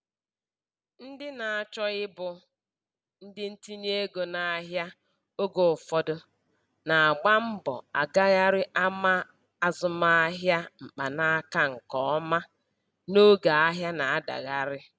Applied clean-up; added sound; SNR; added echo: none; none; none; none.